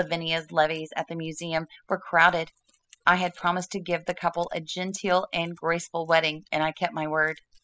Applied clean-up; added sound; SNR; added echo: classical method spectral subtraction.